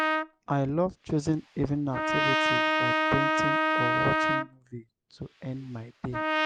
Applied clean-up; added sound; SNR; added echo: none; Trumpet; -4 dB; none.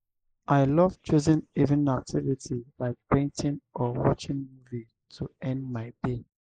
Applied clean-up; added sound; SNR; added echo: neural mask model Resemble Enhance denoiser.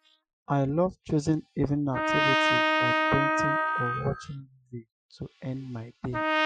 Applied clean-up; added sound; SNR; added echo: classical method Wiener filter.